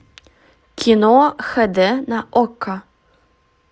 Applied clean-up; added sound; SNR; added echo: none; none; none; none.